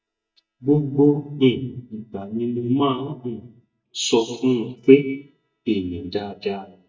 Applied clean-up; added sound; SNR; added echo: neural mask model DeepFilterNet 3.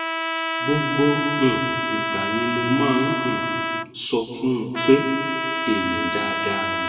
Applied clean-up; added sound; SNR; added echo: none; Trumpet; 1 dB; reverberation time 1.6 s.